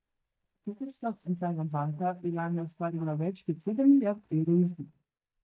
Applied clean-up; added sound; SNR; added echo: neural mask model DeepFilterNet 3.